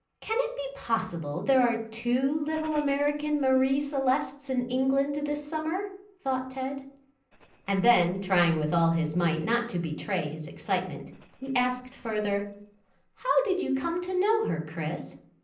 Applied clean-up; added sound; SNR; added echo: neural separator model SepFormer DNS4.